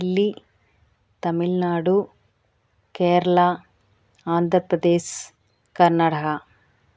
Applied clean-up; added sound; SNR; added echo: none; none; none; none.